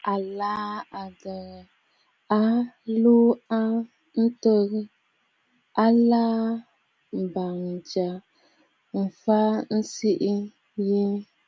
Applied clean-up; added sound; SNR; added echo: none; none; none; none.